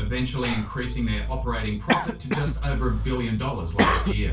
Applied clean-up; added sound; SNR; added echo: none; Cough; 4 dB; reverberation time 0.2 s.